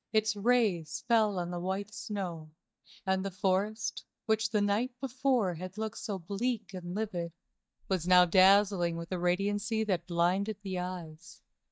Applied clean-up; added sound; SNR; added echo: neural mask model DeepFilterNet 3.